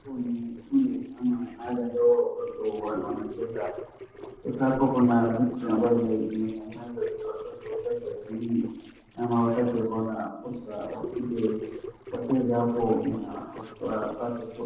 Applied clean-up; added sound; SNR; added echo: neural separator model SepFormer DNS4.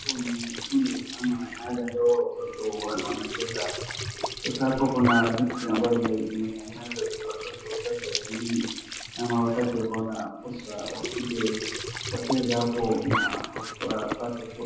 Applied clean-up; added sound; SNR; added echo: none; Squeak / Trickle, dribble / Sink (filling or washing); 6 dB; reverberation time 0.9 s.